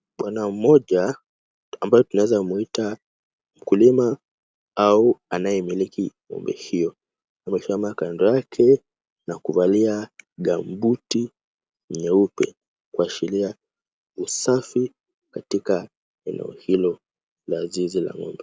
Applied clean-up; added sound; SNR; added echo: none; none; none; none.